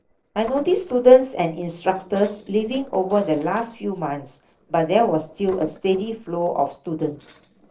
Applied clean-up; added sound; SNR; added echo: neural separator model SepFormer DNS4.